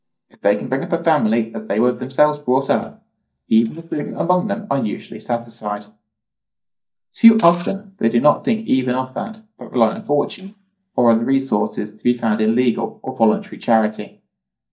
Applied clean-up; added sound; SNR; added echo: neural mask model DeepFilterNet 3.